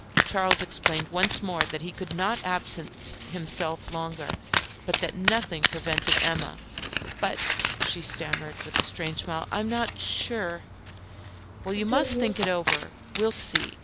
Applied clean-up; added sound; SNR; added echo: none; Domestic sounds, home sounds; 0 dB; none.